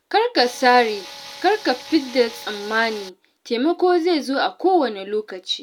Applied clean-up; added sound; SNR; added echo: none; Tools; 17 dB; none.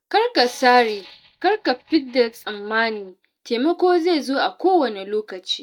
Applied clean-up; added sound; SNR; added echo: neural mask model DeepFilterNet 3.